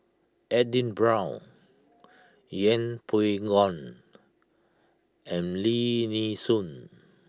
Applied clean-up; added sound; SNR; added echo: none; none; none; none.